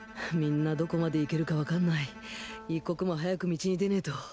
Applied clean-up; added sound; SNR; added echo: none; Bowed string instrument; 18 dB; none.